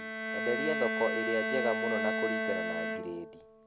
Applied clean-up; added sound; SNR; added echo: none; Bowed string instrument; -1 dB; none.